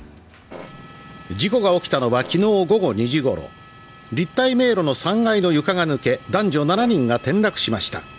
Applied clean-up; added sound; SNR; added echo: none; Fart; 18 dB; none.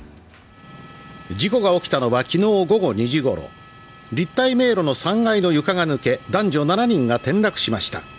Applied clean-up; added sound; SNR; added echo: none; none; none; none.